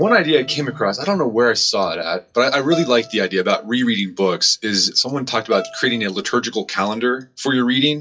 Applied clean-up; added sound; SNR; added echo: classical method WPE with log-MMSE.